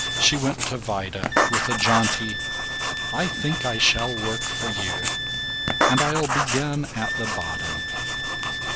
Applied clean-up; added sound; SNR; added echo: none; Writing + Wind instrument, woodwind instrument; -1 dB; none.